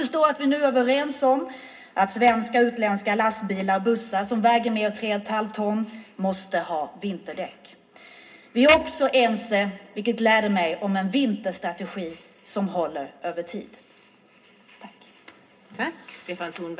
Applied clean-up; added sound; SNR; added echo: none; none; none; reverberation time 0.2 s.